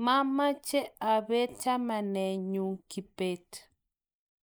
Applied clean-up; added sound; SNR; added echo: neural mask model Resemble Enhance denoiser.